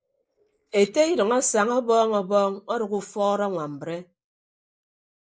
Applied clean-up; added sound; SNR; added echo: neural mask model Resemble Enhance denoiser.